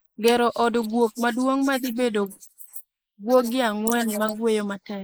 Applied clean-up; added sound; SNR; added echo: neural mask model Resemble Enhance denoiser.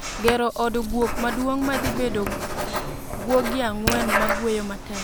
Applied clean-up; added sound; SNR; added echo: none; Writing; 2 dB; none.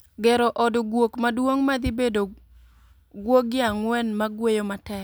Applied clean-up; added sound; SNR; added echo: none; none; none; none.